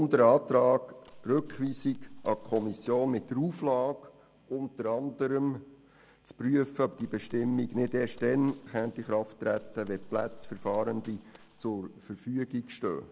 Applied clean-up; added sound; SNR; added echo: none; Gunshot, gunfire; 17 dB; none.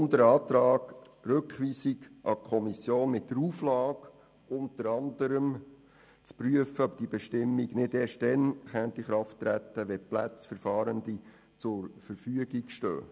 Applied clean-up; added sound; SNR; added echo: none; none; none; none.